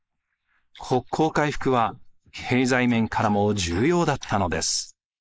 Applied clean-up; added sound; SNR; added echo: neural mask model Resemble Enhance denoiser.